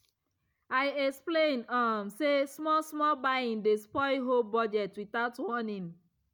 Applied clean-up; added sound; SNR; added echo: none; none; none; none.